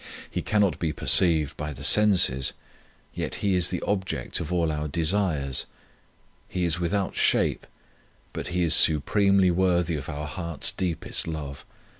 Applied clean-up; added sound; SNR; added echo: none; none; none; none.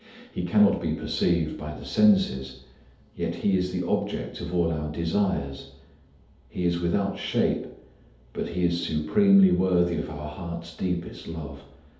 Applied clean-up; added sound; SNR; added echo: none; none; none; reverberation time 2.2 s.